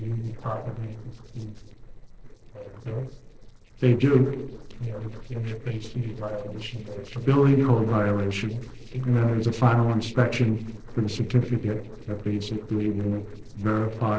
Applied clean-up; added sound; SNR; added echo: neural separator model SepFormer DNS4.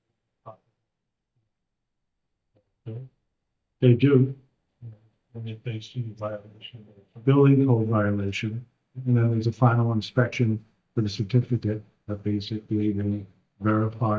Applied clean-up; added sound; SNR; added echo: neural mask model DeepFilterNet 3.